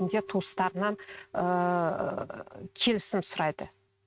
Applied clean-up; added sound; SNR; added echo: neural mask model RNNoise.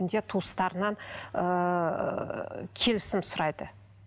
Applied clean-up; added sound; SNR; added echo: none; none; none; none.